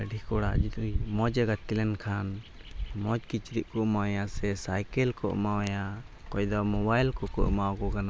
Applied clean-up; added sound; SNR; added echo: none; none; none; none.